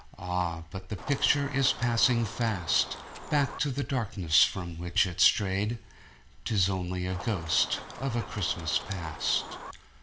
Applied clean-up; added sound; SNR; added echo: none; Chicken, rooster; 13 dB; reverberation time 0.5 s.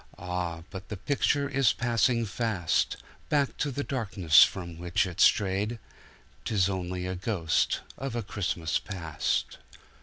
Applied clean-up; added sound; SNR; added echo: none; none; none; none.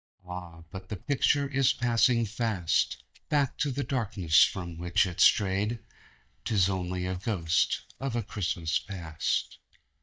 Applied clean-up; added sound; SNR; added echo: neural mask model DeepFilterNet 3.